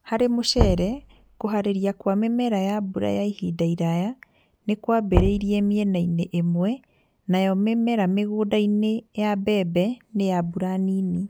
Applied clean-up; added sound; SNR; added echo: none; Knock / Wood; 6 dB; none.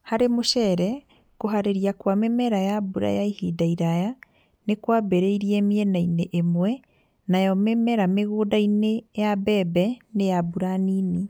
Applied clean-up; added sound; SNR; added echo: none; none; none; none.